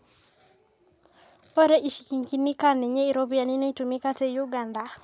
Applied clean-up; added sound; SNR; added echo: none; none; none; none.